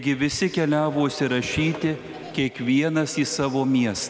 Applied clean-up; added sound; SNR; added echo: none; none; none; none.